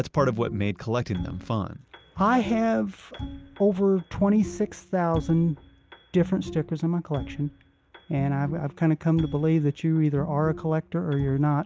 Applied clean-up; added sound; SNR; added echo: none; none; none; none.